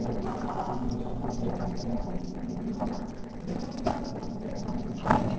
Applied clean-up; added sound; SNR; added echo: neural separator model SepFormer DNS4.